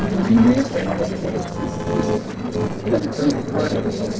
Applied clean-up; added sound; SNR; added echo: neural separator model SepFormer DNS4.